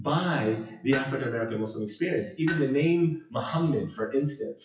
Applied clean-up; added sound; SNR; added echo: classical method WPE with log-MMSE.